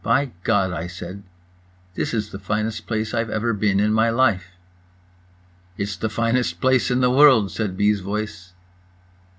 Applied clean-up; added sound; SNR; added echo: none; none; none; none.